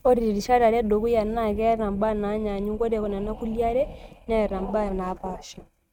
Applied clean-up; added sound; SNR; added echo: neural mask model RNNoise.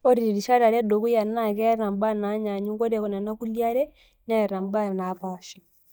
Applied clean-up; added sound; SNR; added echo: neural mask model DeepFilterNet 3.